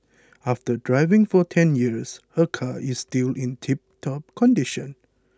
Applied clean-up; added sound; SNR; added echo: none; none; none; none.